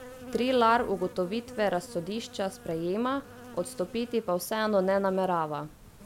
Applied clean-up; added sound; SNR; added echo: none; Insect; 18 dB; none.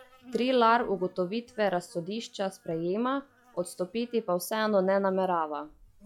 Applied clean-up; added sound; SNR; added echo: classical method log-MMSE.